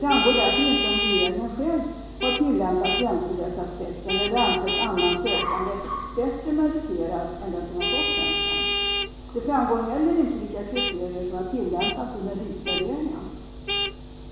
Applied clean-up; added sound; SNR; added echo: none; Vehicle horn, car horn, honking; 3 dB; reverberation time 1.0 s.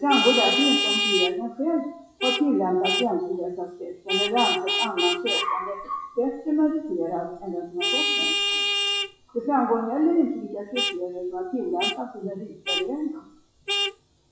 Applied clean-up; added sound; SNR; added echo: classical method WPE with log-MMSE.